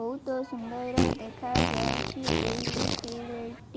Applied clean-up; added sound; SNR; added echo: none; Fart; -5 dB; none.